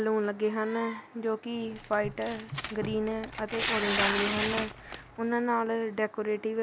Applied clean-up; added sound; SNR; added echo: none; Tearing; 4 dB; none.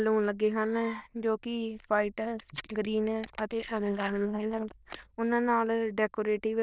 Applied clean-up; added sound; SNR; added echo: neural diffusion model UNIVERSE++.